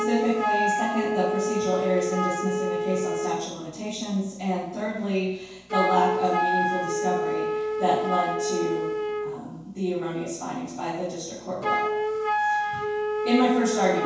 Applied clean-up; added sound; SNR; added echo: none; Wind instrument, woodwind instrument; 0 dB; reverberation time 0.6 s.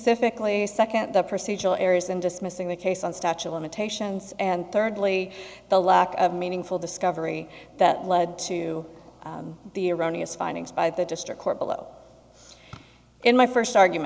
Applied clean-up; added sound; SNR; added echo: none; none; none; none.